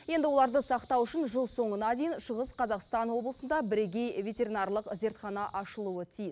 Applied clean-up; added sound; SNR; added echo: none; none; none; none.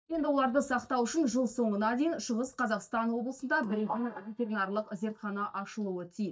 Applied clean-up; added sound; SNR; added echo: neural mask model DeepFilterNet 3.